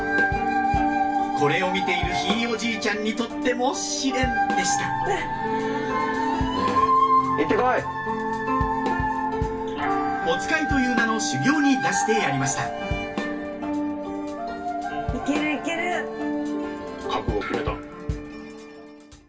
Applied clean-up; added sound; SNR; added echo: none; Drum / Drum kit; 13 dB; reverberation time 0.2 s.